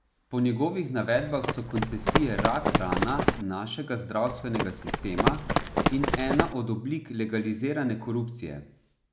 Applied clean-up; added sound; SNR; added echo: none; Run; -2 dB; none.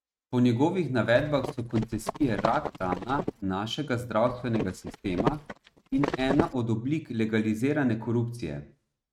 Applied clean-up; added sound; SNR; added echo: neural mask model RNNoise.